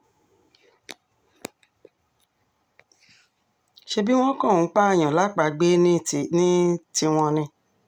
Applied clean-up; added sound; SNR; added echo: none; none; none; none.